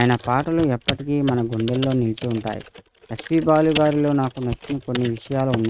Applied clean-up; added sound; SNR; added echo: neural mask model RNNoise.